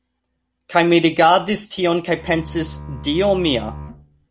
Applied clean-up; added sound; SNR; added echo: none; Bowed string instrument; 15 dB; none.